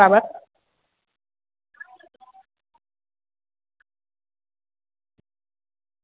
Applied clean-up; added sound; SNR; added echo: none; none; none; none.